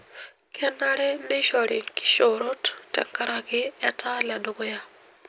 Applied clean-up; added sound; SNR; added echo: none; none; none; none.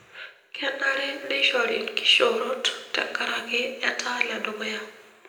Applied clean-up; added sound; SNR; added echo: none; none; none; reverberation time 0.8 s.